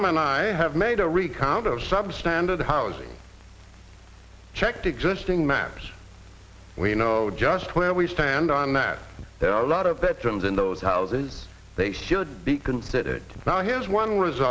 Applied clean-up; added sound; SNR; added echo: none; none; none; none.